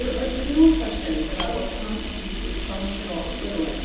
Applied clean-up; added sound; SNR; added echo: none; Camera; 4 dB; reverberation time 1.1 s.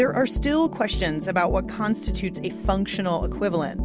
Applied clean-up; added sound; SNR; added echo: none; none; none; none.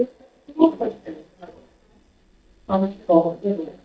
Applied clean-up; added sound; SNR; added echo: neural mask model DeepFilterNet 3.